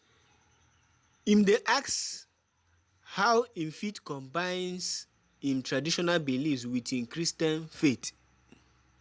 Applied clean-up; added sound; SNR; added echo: none; none; none; none.